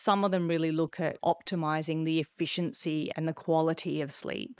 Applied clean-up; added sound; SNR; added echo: neural mask model Resemble Enhance denoiser.